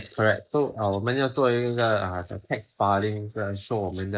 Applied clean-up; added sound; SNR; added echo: neural mask model Resemble Enhance denoiser.